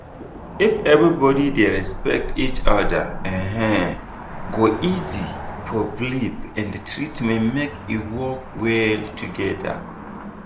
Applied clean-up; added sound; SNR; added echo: none; Cricket / Motor vehicle (road); 7 dB; none.